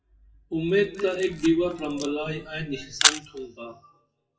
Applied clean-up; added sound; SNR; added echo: classical method WPE with log-MMSE.